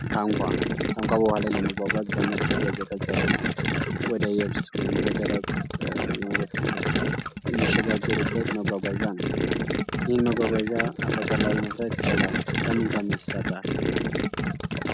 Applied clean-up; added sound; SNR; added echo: none; Gurgling; -3 dB; none.